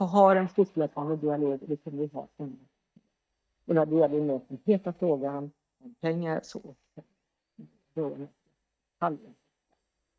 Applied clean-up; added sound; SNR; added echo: neural mask model DeepFilterNet 3.